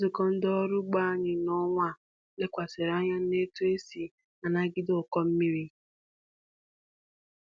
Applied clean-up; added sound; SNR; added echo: none; none; none; none.